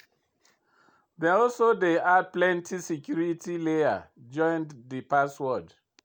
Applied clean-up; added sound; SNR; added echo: none; none; none; none.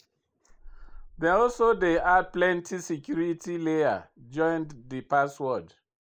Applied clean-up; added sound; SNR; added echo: neural mask model Resemble Enhance denoiser.